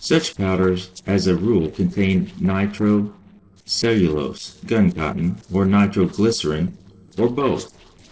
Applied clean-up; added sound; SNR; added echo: neural separator model SepFormer DNS4.